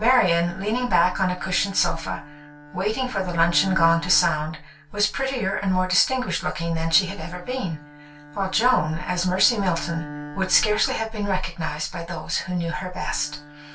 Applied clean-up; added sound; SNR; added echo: none; Bowed string instrument; 18 dB; reverberation time 0.2 s.